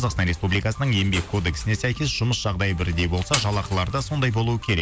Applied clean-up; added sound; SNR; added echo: none; Engine; 15 dB; none.